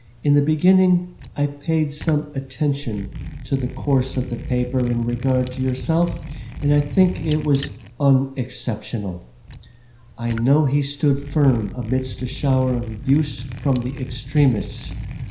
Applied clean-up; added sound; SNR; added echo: none; Liquid; 11 dB; reverberation time 0.5 s.